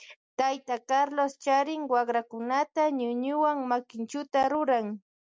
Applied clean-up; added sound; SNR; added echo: none; none; none; none.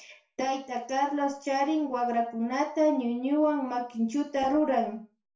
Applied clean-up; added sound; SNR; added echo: none; none; none; reverberation time 0.3 s.